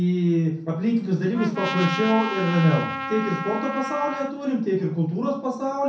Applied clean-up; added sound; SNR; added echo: none; Trumpet; 7 dB; reverberation time 0.5 s.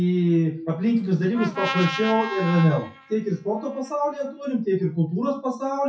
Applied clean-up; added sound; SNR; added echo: classical method WPE with log-MMSE.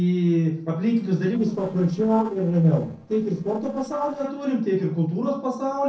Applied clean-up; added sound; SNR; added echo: neural separator model SepFormer DNS4.